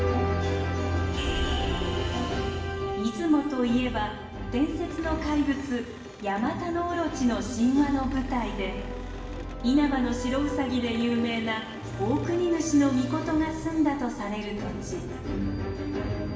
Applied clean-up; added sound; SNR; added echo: none; Cupboard open or close / Door; 20 dB; reverberation time 1.1 s.